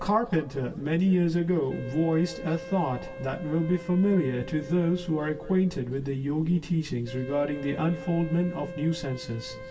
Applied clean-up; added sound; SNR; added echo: none; Wind instrument, woodwind instrument; 16 dB; reverberation time 2.2 s.